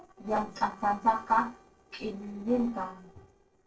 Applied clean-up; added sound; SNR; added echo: neural separator model SepFormer DNS4.